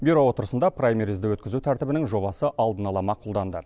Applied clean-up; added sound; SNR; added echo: none; none; none; none.